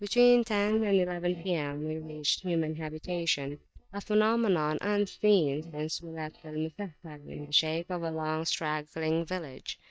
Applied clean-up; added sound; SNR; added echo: neural mask model DeepFilterNet 3.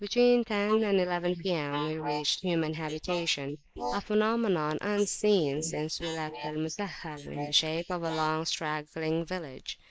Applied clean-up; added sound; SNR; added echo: neural mask model Resemble Enhance denoiser.